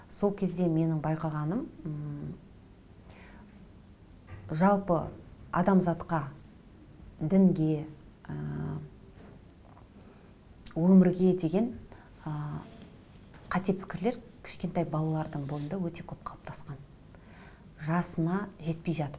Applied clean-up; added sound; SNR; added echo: none; none; none; none.